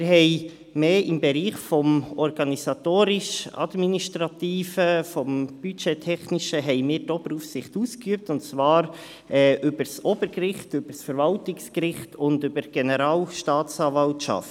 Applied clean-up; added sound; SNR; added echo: none; none; none; none.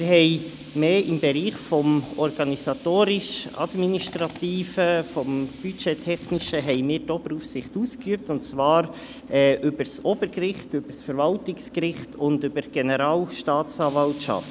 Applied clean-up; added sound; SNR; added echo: none; Tools; 15 dB; none.